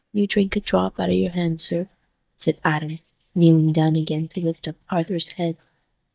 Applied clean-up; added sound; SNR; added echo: neural mask model DeepFilterNet 3.